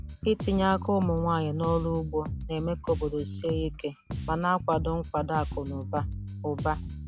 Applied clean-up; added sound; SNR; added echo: none; Bass guitar; 7 dB; none.